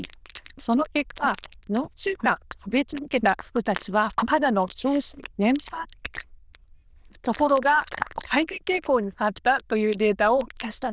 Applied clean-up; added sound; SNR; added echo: neural diffusion model UNIVERSE++.